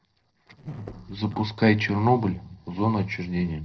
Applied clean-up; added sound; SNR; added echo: neural separator model SepFormer DNS4.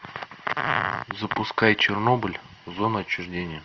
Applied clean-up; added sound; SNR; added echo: none; none; none; none.